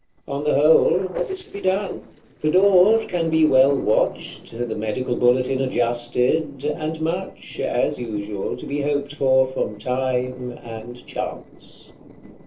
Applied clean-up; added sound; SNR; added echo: neural separator model SepFormer DNS4.